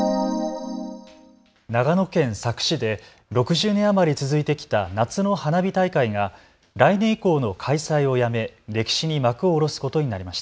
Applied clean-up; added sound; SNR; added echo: none; none; none; none.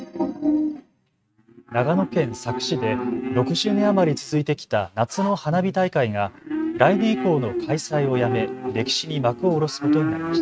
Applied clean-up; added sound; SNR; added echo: neural mask model RNNoise.